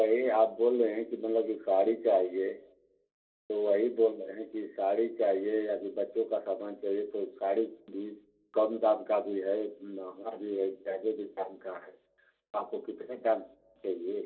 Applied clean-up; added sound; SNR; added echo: none; none; none; reverberation time 0.2 s.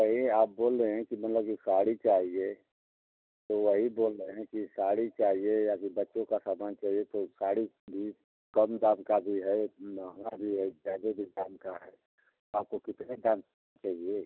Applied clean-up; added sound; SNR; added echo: none; none; none; none.